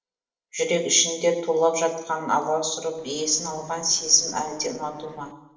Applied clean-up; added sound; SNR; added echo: neural separator model SepFormer DNS4.